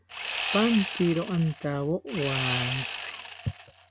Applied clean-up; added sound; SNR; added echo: none; Sawing; 4 dB; none.